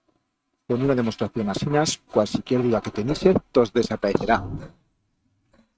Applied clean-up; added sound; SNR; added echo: neural mask model RNNoise.